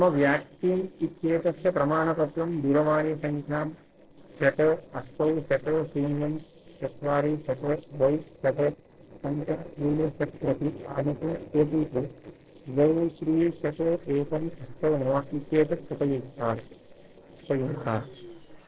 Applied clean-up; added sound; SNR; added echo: neural separator model SepFormer DNS4.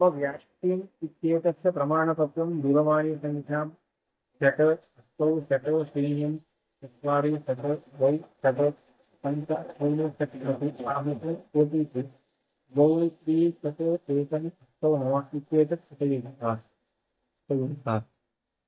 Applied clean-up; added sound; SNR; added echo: neural mask model DeepFilterNet 3.